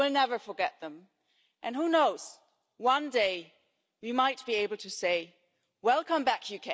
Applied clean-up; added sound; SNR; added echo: none; none; none; none.